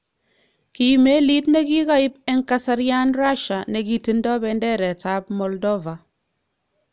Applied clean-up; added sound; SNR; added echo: none; none; none; none.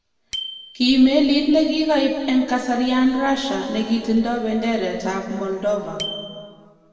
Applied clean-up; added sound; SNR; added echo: none; Bicycle bell; 19 dB; reverberation time 2.0 s.